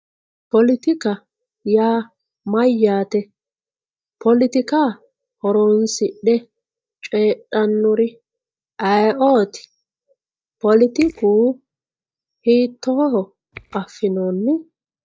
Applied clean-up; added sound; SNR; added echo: neural mask model DeepFilterNet 3.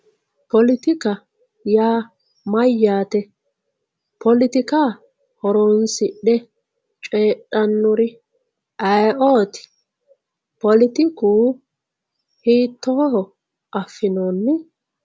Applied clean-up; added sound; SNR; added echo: none; none; none; none.